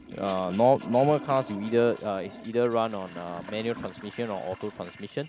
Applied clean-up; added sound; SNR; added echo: none; Toilet flush; 16 dB; none.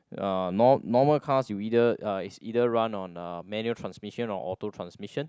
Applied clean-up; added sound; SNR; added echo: none; none; none; none.